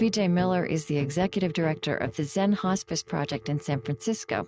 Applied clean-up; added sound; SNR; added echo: neural mask model RNNoise.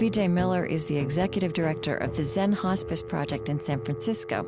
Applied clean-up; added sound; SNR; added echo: none; Telephone; 11 dB; none.